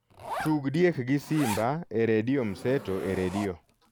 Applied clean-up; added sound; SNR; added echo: none; Zipper (clothing); 13 dB; none.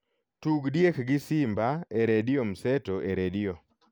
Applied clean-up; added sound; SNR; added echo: none; none; none; none.